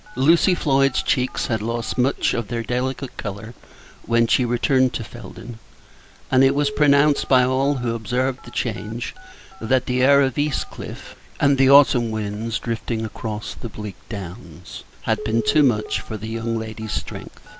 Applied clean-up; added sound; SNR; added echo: none; Telephone; 19 dB; none.